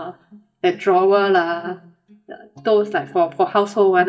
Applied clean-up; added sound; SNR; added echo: neural mask model DeepFilterNet 3.